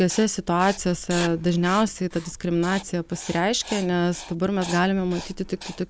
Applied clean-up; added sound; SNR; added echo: none; Writing; 16 dB; none.